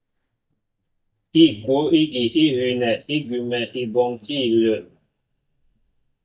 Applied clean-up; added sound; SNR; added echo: neural mask model DeepFilterNet 3.